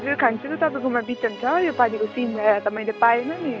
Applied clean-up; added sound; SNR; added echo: none; Musical instrument; 14 dB; none.